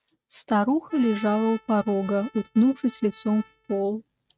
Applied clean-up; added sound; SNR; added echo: neural mask model RNNoise.